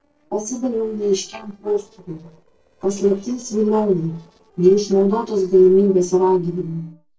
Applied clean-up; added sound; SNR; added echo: neural separator model SepFormer DNS4.